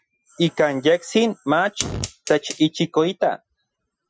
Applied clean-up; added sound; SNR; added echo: classical method Wiener filter.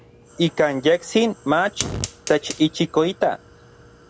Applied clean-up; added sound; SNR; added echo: none; Fire; 14 dB; none.